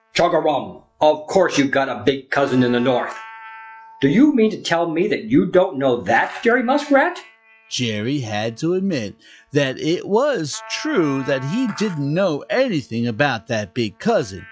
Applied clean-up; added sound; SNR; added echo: classical method log-MMSE.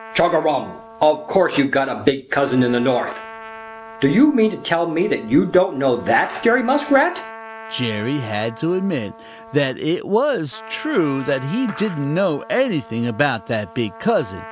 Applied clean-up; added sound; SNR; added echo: none; Trumpet + Skateboard; 17 dB; none.